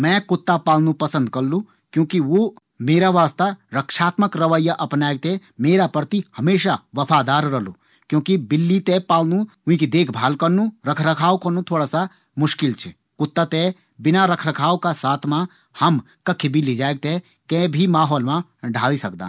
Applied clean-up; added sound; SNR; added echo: none; none; none; none.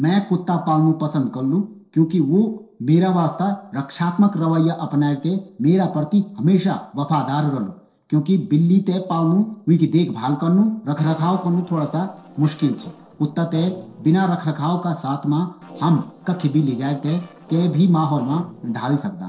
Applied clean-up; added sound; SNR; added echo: neural separator model SepFormer DNS4.